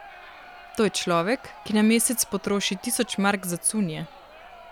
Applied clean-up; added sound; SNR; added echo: none; Crowd; 20 dB; none.